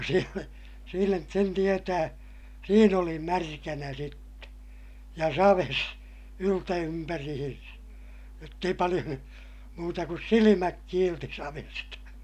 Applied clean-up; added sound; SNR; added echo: none; none; none; none.